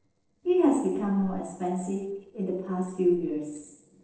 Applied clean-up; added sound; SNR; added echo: neural separator model SepFormer DNS4.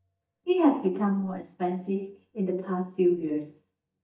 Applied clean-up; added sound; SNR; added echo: neural mask model DeepFilterNet 3.